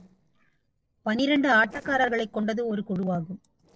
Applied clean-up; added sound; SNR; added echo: neural separator model SepFormer DNS4.